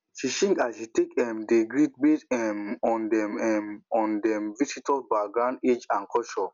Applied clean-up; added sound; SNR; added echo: none; none; none; none.